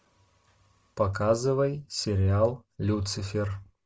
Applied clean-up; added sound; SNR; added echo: none; none; none; none.